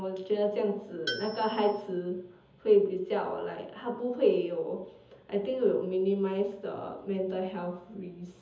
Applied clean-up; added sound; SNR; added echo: none; Tools; 9 dB; reverberation time 0.7 s.